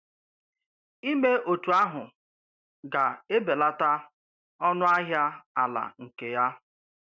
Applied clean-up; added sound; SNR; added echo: none; none; none; none.